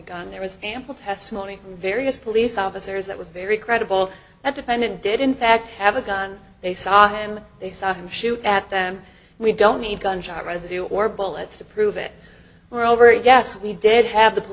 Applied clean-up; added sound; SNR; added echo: none; none; none; none.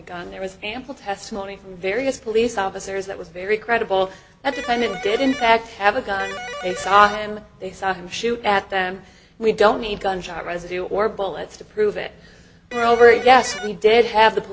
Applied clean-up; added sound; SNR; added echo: none; Electric guitar; 10 dB; none.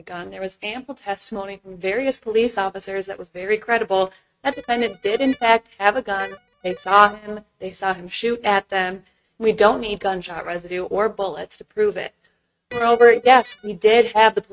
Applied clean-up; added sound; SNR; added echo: neural mask model RNNoise.